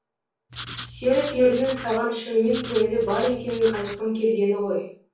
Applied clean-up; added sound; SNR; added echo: none; Writing; 11 dB; reverberation time 0.3 s.